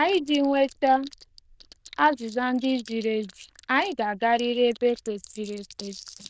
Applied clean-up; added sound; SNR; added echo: neural diffusion model UNIVERSE++.